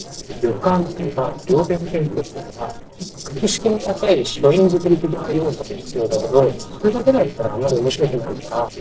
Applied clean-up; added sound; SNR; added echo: neural separator model SepFormer DNS4.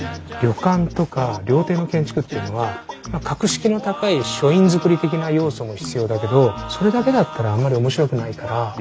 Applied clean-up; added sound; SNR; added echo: none; none; none; none.